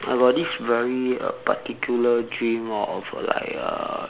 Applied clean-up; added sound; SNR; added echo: none; none; none; none.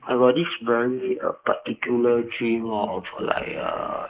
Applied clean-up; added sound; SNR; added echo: neural mask model Resemble Enhance denoiser.